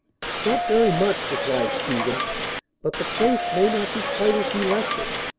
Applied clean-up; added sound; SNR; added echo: none; Subway, metro, underground / Doorbell; 2 dB; none.